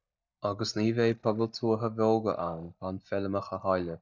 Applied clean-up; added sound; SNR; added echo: neural mask model DeepFilterNet 3.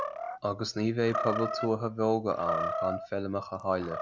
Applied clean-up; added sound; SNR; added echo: none; Animal; 5 dB; none.